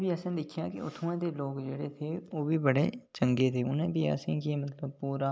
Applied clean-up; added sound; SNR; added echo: none; none; none; none.